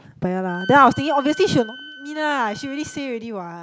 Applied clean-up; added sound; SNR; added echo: none; Wind instrument, woodwind instrument; 17 dB; none.